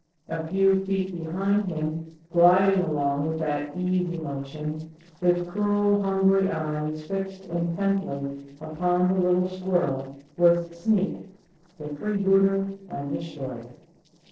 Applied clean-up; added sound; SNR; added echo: neural separator model SepFormer DNS4.